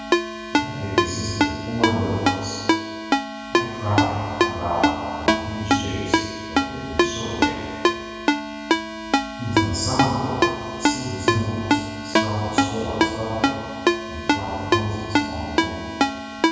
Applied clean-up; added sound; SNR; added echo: none; Ringtone; -5 dB; reverberation time 2.1 s.